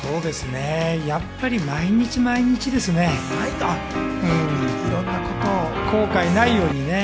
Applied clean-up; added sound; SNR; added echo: none; Piano; 4 dB; none.